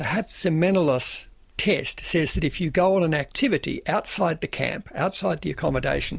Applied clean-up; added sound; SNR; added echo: none; none; none; none.